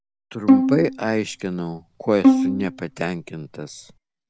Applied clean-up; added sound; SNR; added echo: none; Bowed string instrument; -4 dB; none.